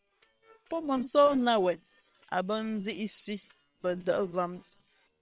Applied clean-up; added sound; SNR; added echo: neural separator model SepFormer WHAM!.